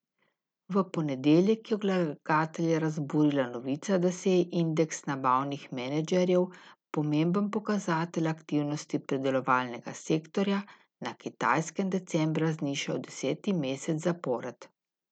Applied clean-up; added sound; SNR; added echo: none; none; none; none.